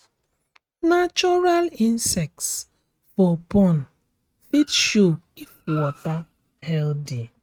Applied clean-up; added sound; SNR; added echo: neural mask model RNNoise.